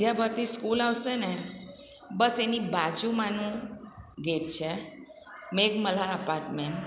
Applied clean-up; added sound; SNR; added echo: none; none; none; none.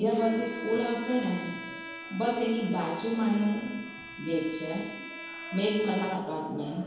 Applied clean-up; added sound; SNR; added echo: none; Bowed string instrument; 12 dB; reverberation time 2.2 s.